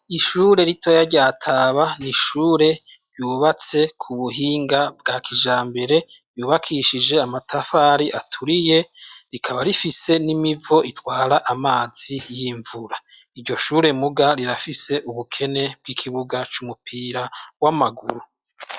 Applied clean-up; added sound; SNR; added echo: classical method log-MMSE.